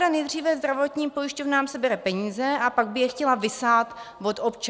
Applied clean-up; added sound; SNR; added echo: none; none; none; none.